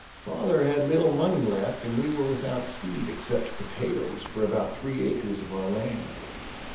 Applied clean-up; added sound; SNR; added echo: none; Rain / Thunderstorm; 12 dB; reverberation time 0.7 s.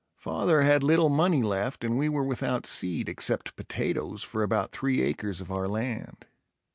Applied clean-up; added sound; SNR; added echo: none; none; none; none.